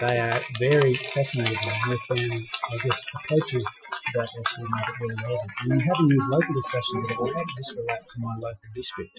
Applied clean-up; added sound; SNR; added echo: classical method Wiener filter.